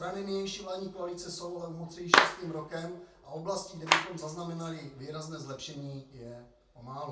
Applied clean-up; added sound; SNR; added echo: none; Clapping; -4 dB; reverberation time 0.3 s.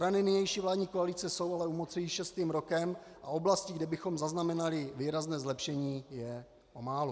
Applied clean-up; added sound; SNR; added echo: none; none; none; none.